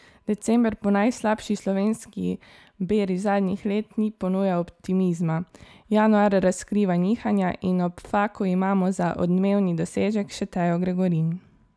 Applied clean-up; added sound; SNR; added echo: none; none; none; none.